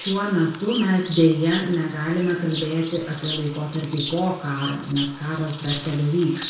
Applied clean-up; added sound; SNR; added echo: none; Bird vocalization, bird call, bird song; 12 dB; reverberation time 0.6 s.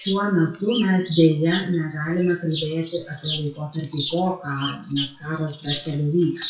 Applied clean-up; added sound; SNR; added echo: classical method WPE with log-MMSE.